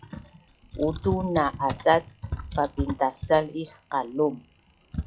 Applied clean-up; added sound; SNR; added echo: classical method log-MMSE.